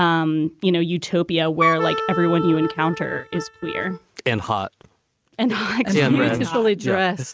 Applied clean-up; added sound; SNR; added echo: neural mask model RNNoise.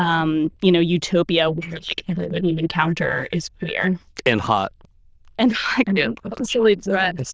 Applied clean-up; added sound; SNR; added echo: neural diffusion model UNIVERSE++.